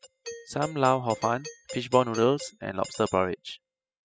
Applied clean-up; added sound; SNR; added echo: classical method spectral subtraction.